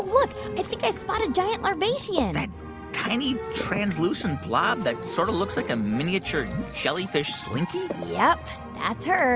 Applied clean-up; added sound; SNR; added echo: none; none; none; none.